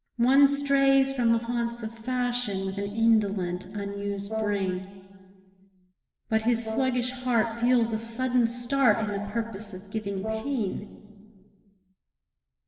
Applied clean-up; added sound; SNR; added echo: neural separator model SepFormer DNS4.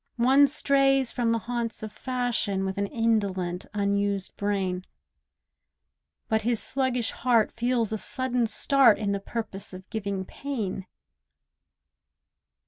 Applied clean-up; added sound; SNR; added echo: none; none; none; none.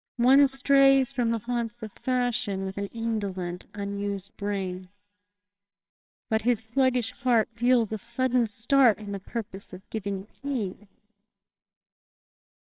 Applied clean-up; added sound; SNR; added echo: neural separator model SepFormer WHAMR!.